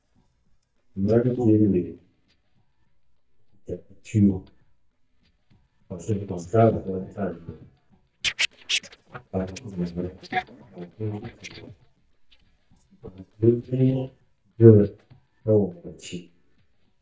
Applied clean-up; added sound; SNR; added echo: neural mask model DeepFilterNet 3.